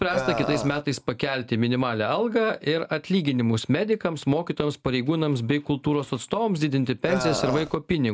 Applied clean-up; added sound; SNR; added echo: none; Burping, eructation; 4 dB; none.